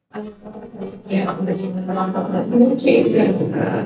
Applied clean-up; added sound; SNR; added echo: neural mask model DeepFilterNet 3.